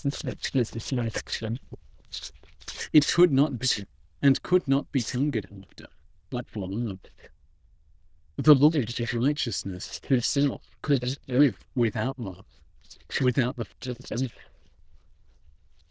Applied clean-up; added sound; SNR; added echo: neural diffusion model UNIVERSE++.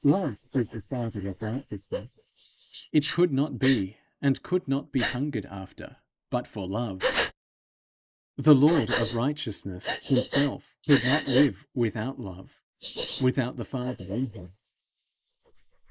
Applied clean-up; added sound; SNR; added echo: neural mask model Resemble Enhance denoiser.